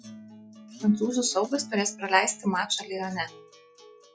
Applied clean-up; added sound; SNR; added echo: classical method log-MMSE.